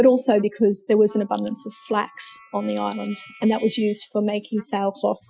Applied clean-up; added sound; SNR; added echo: classical method Wiener filter.